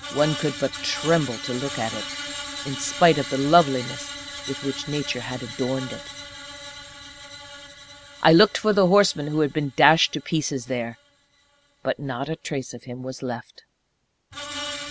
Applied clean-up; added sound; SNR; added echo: none; Screech; 12 dB; none.